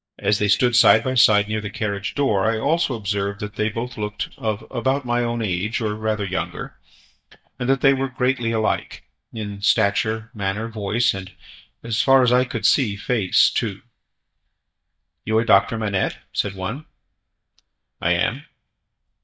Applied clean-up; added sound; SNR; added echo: neural mask model DeepFilterNet 3.